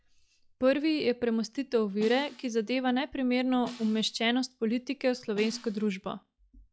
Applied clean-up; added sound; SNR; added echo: classical method log-MMSE.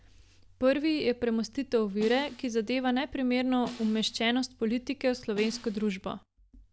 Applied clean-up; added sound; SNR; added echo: none; Snare drum; 18 dB; none.